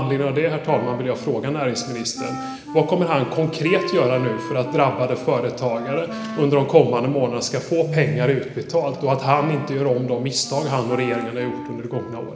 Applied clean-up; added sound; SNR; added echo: none; Wind instrument, woodwind instrument; 13 dB; reverberation time 1.7 s.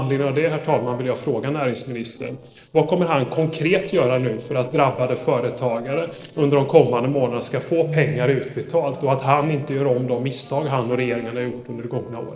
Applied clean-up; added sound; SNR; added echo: neural separator model SepFormer DNS4.